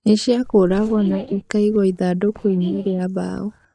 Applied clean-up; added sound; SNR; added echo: neural mask model DeepFilterNet 3.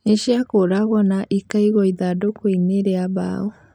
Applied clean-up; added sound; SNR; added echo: none; none; none; none.